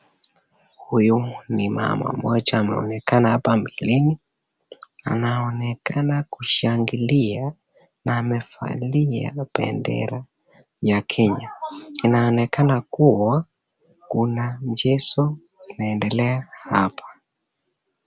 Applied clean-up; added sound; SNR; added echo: none; none; none; none.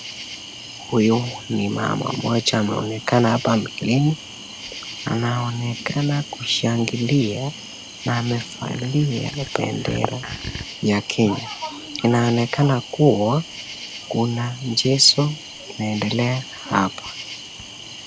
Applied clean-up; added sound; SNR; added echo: none; Cricket; 13 dB; none.